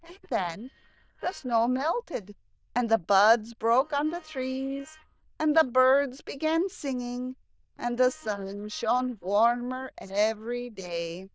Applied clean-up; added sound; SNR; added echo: neural diffusion model UNIVERSE++.